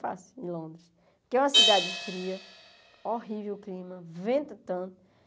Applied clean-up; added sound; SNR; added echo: none; Crash cymbal; 0 dB; none.